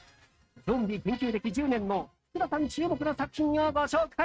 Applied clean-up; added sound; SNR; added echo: neural mask model RNNoise.